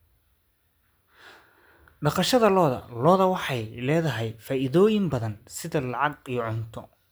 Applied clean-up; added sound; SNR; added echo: none; none; none; none.